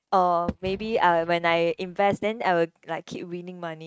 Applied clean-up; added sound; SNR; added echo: neural mask model RNNoise.